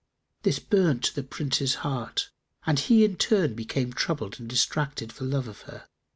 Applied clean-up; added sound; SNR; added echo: none; none; none; none.